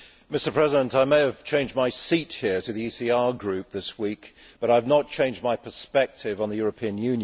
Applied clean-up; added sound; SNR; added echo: none; none; none; none.